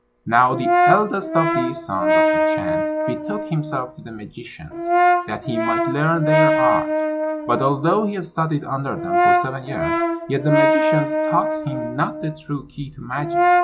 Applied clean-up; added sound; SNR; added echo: none; Brass instrument; -3 dB; none.